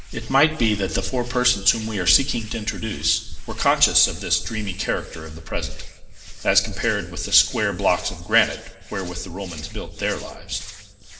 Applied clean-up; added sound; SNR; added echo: none; Hands; 10 dB; reverberation time 2.6 s.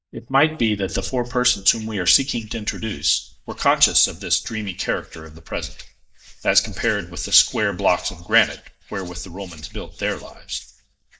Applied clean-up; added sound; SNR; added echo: neural mask model DeepFilterNet 3.